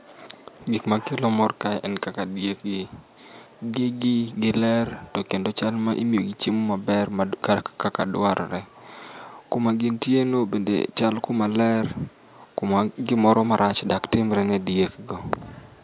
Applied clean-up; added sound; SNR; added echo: none; none; none; none.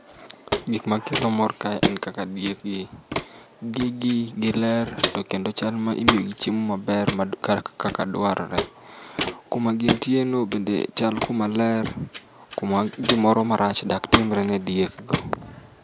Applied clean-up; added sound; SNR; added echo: none; Walk, footsteps; 6 dB; none.